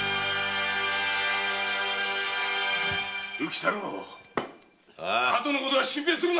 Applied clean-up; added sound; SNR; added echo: none; none; none; none.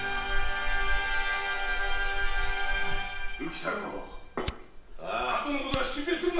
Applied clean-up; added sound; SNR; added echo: none; Fire; -1 dB; reverberation time 0.8 s.